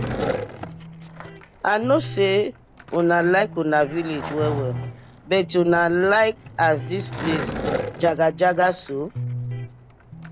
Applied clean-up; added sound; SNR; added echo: none; Skateboard + Electric guitar; 8 dB; none.